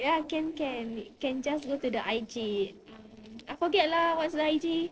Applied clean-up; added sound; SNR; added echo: neural separator model SepFormer DNS4.